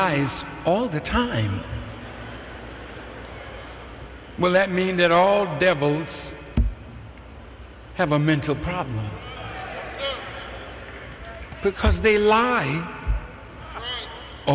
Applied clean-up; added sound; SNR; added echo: none; none; none; none.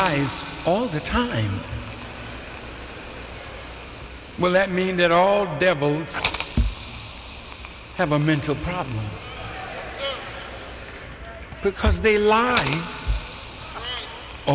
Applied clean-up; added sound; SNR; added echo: none; Hiss; 13 dB; none.